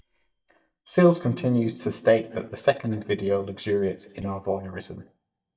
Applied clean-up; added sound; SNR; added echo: neural mask model DeepFilterNet 3.